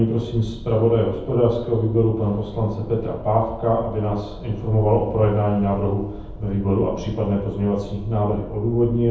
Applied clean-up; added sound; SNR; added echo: none; Wind; 15 dB; reverberation time 0.9 s.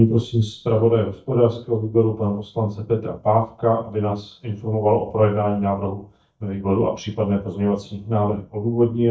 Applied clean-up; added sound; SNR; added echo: neural mask model DeepFilterNet 3.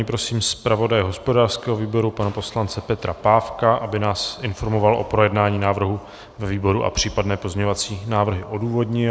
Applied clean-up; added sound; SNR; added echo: none; none; none; none.